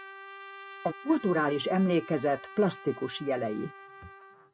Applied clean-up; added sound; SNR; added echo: none; Trumpet; 16 dB; none.